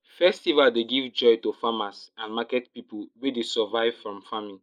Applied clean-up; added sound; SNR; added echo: neural mask model Resemble Enhance denoiser.